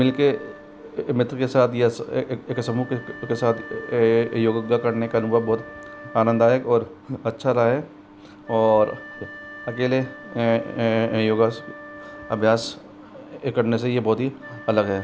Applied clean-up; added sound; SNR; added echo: none; Wind instrument, woodwind instrument; 20 dB; none.